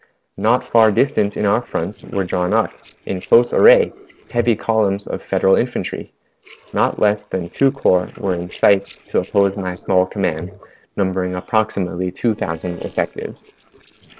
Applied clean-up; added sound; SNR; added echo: neural separator model SepFormer DNS4.